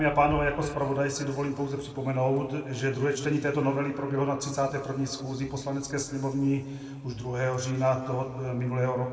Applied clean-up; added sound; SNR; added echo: none; none; none; reverberation time 1.8 s.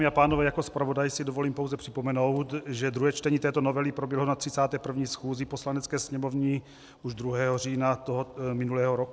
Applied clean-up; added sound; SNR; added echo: none; none; none; none.